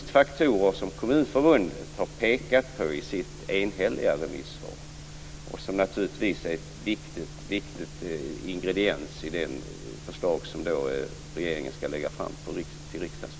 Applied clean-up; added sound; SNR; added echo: none; none; none; none.